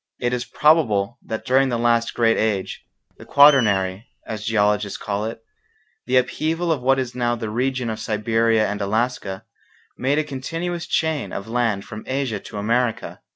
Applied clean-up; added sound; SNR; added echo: none; Screech; 15 dB; none.